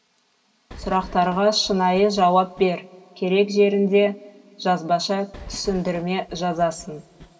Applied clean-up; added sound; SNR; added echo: none; Train; 19 dB; reverberation time 1.9 s.